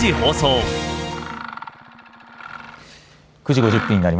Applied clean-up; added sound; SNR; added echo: none; Mechanisms; 12 dB; none.